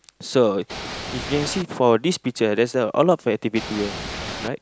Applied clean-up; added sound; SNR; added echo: none; Ocean / Boat, Water vehicle; 8 dB; none.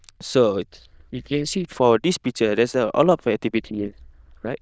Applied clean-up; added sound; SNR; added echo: neural diffusion model UNIVERSE++.